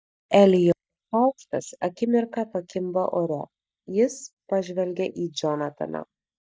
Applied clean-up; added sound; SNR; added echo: neural mask model DeepFilterNet 3.